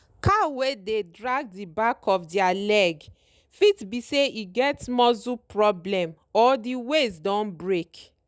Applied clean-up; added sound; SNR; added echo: none; none; none; none.